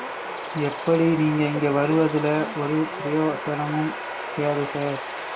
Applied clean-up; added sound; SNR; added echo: none; Bird vocalization, bird call, bird song; 8 dB; none.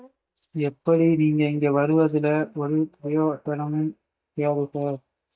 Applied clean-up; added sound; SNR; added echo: neural mask model DeepFilterNet 3.